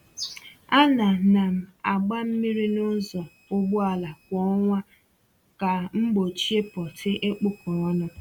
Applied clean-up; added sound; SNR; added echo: none; none; none; none.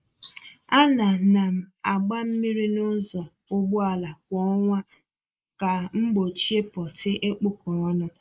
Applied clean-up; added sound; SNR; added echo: neural mask model Resemble Enhance denoiser.